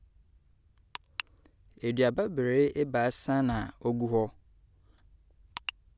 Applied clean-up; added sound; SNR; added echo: none; Bass drum; 19 dB; none.